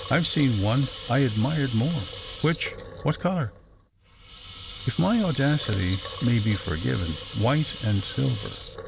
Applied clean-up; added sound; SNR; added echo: none; Water tap, faucet / Liquid; 13 dB; none.